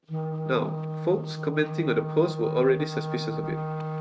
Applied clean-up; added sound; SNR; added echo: neural mask model RNNoise.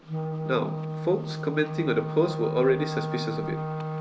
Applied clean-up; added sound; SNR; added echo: none; Wind instrument, woodwind instrument; 3 dB; none.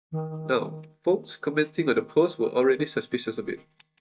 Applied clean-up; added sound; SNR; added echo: neural mask model DeepFilterNet 3.